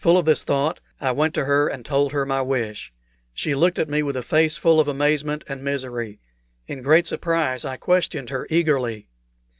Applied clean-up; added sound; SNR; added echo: none; none; none; none.